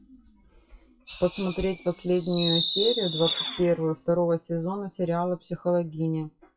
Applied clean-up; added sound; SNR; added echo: classical method WPE with log-MMSE.